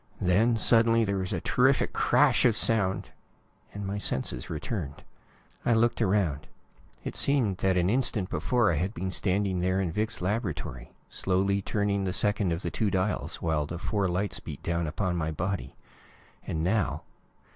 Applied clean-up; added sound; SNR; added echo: none; none; none; none.